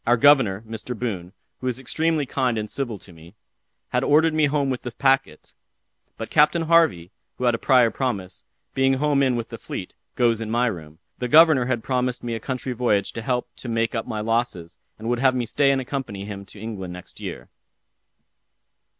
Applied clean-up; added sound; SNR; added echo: none; none; none; none.